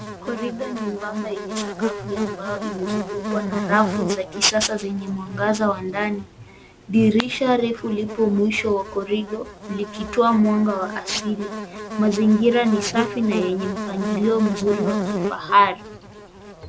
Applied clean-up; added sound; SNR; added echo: none; Buzz; 7 dB; none.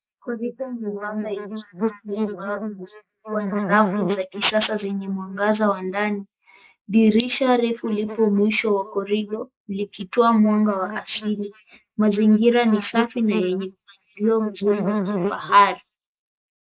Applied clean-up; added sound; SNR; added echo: neural mask model Resemble Enhance denoiser.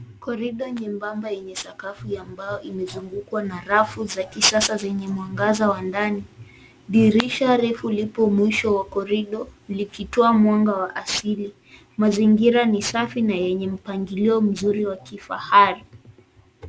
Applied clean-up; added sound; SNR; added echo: none; none; none; none.